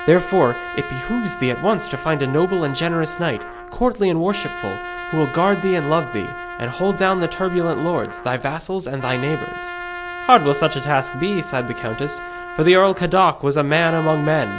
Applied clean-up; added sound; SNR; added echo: none; Trumpet; 11 dB; none.